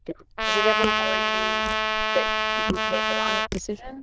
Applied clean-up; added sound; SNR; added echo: neural diffusion model UNIVERSE++.